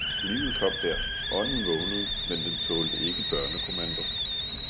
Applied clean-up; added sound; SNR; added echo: none; Hiss; -4 dB; none.